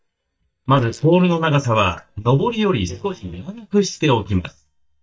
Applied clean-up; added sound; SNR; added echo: neural mask model DeepFilterNet 3.